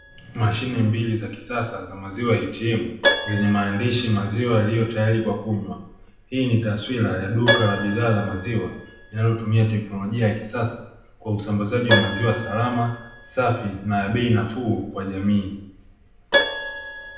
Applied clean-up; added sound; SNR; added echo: none; Keyboard (musical); 6 dB; reverberation time 0.7 s.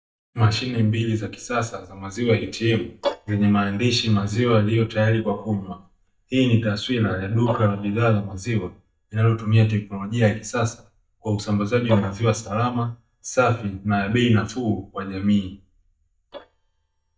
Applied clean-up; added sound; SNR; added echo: neural mask model DeepFilterNet 3.